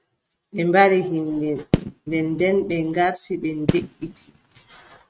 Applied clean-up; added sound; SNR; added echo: neural mask model RNNoise.